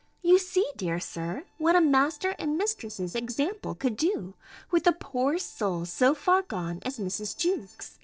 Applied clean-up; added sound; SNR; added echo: neural separator model SepFormer DNS4.